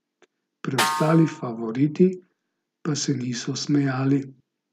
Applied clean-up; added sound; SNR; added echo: none; Snare drum; 6 dB; none.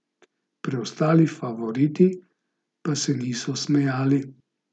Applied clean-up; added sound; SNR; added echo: none; none; none; none.